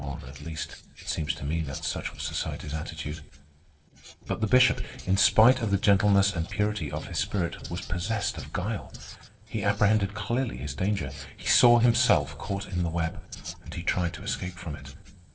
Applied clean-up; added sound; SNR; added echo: neural separator model SepFormer DNS4.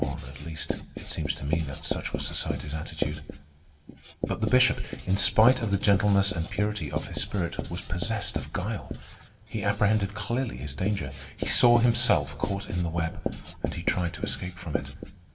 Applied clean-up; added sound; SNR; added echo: none; Writing; 8 dB; reverberation time 2.1 s.